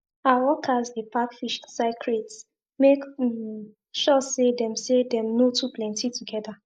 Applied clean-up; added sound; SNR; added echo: neural mask model Resemble Enhance denoiser.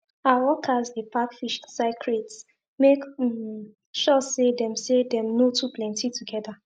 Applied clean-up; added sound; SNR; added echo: none; none; none; none.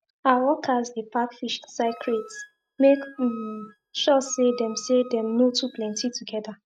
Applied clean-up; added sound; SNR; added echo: neural mask model RNNoise.